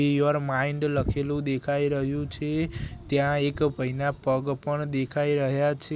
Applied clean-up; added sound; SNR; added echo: none; none; none; none.